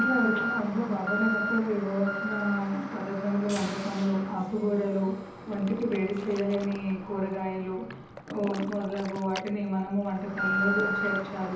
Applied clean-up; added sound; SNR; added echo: none; Alarm; 5 dB; reverberation time 1.3 s.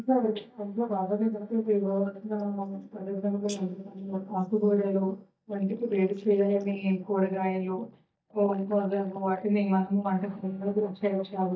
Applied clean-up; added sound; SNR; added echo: neural mask model DeepFilterNet 3.